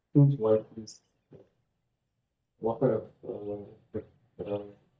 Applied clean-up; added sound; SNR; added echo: neural mask model DeepFilterNet 3.